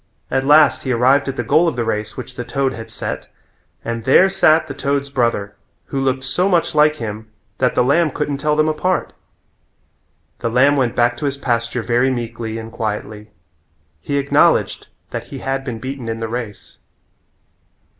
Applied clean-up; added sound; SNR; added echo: none; none; none; none.